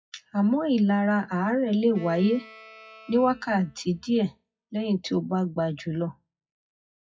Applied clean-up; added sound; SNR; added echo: classical method WPE with log-MMSE.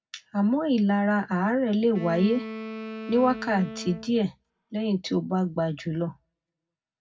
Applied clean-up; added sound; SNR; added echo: none; Wind instrument, woodwind instrument; 12 dB; reverberation time 0.4 s.